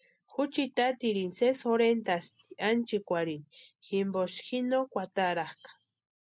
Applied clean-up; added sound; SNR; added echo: none; none; none; none.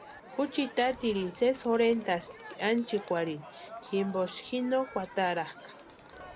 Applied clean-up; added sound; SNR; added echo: none; Crowd; 17 dB; none.